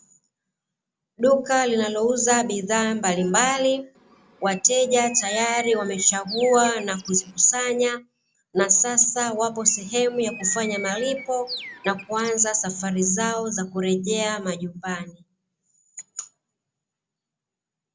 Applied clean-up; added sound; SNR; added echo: none; Bird; 16 dB; none.